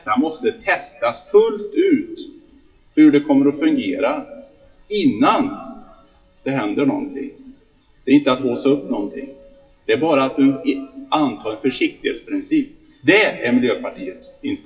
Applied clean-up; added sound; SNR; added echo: classical method WPE with log-MMSE.